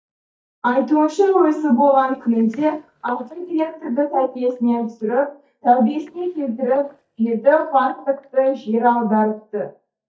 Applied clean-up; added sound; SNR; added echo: neural mask model DeepFilterNet 3.